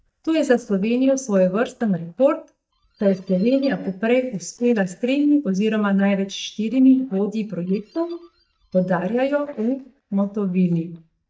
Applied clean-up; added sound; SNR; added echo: neural mask model DeepFilterNet 3.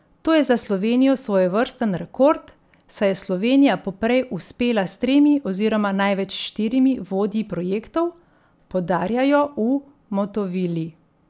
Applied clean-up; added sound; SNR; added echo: none; none; none; none.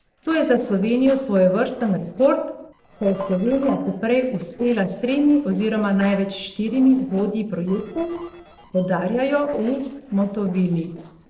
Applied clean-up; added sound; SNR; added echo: neural separator model SepFormer DNS4.